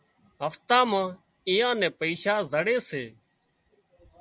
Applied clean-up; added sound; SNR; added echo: none; none; none; none.